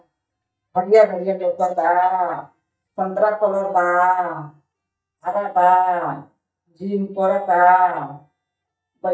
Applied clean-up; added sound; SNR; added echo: neural mask model DeepFilterNet 3.